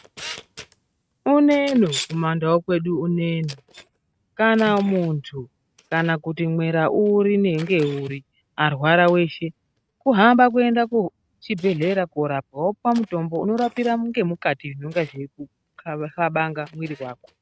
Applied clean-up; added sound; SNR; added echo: neural mask model RNNoise.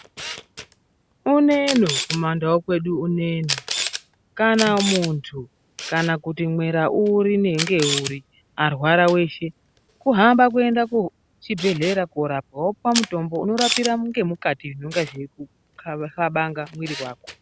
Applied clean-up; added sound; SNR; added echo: none; Camera; 11 dB; none.